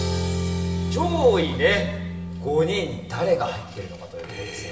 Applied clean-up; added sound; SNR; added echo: none; none; none; reverberation time 1.1 s.